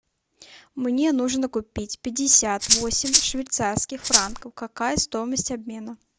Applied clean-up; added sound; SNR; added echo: none; Rattle (instrument); -4 dB; none.